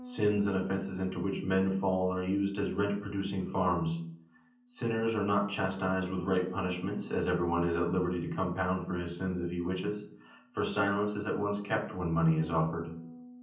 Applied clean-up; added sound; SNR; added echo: none; Bass guitar; 20 dB; reverberation time 0.6 s.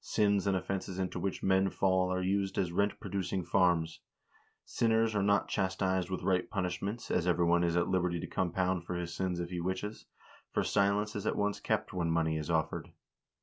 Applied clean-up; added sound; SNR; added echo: none; none; none; none.